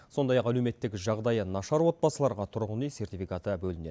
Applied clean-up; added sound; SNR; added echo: none; none; none; none.